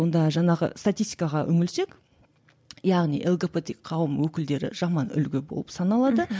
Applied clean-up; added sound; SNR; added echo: none; none; none; none.